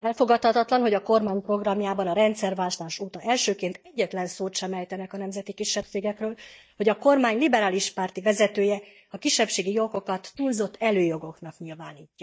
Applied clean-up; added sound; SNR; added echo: neural mask model DeepFilterNet 3.